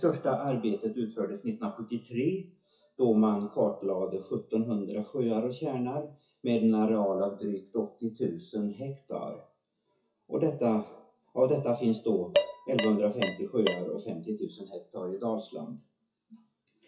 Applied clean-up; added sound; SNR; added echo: classical method WPE with log-MMSE.